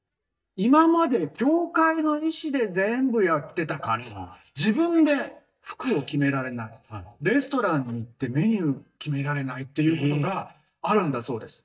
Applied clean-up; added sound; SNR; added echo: neural mask model DeepFilterNet 3.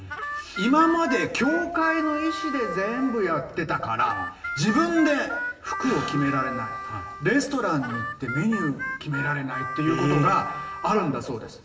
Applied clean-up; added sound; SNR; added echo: none; Harmonica; 8 dB; reverberation time 1.0 s.